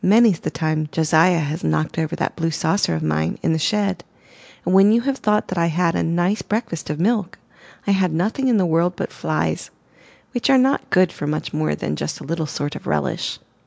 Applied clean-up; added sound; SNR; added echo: none; none; none; none.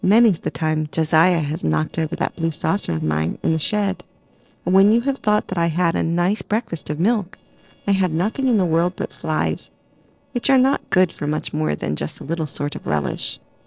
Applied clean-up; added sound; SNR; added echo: neural separator model SepFormer DNS4.